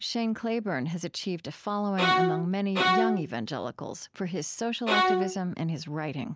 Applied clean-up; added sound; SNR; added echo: none; Bowed string instrument; -4 dB; none.